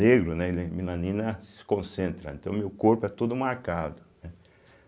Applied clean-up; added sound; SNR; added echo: none; none; none; none.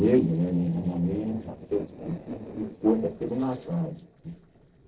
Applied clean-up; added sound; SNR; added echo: neural separator model SepFormer DNS4.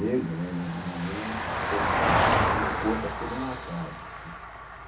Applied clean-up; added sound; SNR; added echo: none; Vehicle; -4 dB; reverberation time 0.3 s.